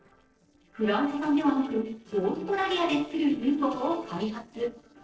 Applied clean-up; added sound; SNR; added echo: neural separator model SepFormer DNS4.